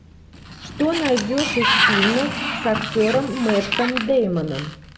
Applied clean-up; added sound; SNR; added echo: none; Sliding door; 2 dB; none.